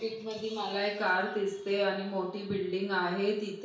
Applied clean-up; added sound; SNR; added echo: none; none; none; reverberation time 0.6 s.